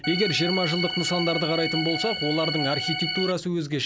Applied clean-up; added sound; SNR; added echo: none; Organ; 3 dB; none.